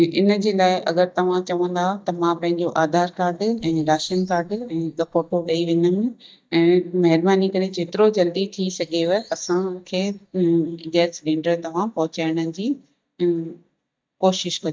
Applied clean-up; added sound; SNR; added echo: neural mask model DeepFilterNet 3.